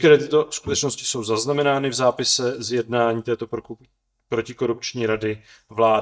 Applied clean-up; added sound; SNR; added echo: neural mask model DeepFilterNet 3.